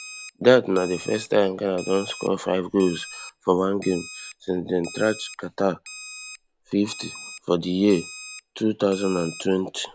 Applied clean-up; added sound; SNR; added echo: none; Alarm; 16 dB; none.